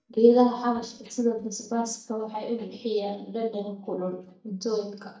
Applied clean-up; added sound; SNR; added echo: neural mask model DeepFilterNet 3.